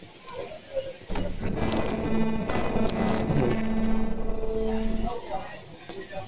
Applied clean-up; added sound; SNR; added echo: neural separator model SepFormer DNS4.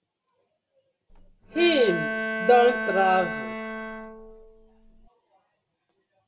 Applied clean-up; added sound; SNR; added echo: none; Bowed string instrument; 5 dB; reverberation time 0.9 s.